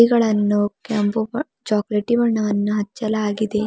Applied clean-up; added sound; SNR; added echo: none; none; none; none.